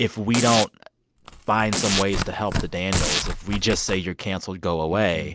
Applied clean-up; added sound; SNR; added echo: none; Domestic sounds, home sounds + Tearing; 3 dB; none.